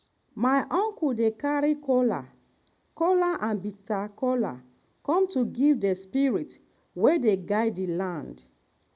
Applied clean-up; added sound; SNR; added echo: none; none; none; none.